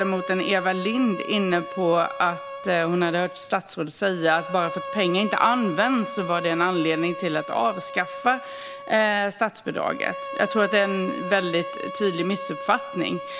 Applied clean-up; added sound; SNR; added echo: none; Bowed string instrument; 10 dB; none.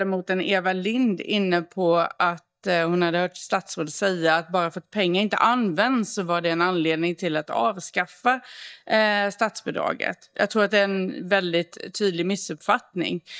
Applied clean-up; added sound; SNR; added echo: neural mask model DeepFilterNet 3.